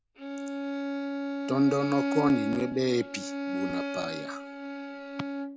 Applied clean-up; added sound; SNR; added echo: none; Bowed string instrument; 2 dB; none.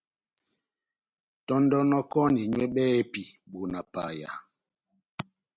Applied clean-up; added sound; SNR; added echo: none; none; none; none.